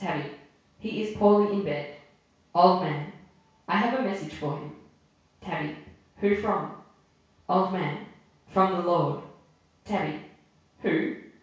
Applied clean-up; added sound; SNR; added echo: none; none; none; reverberation time 0.6 s.